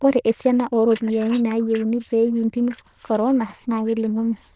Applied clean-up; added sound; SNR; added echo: neural diffusion model UNIVERSE++.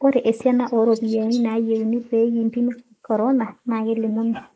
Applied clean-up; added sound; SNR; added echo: neural mask model Resemble Enhance denoiser.